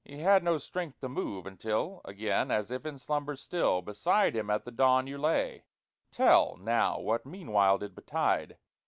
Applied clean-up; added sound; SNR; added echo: none; none; none; none.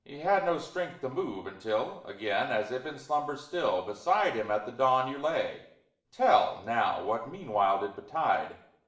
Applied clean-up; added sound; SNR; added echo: none; none; none; reverberation time 0.7 s.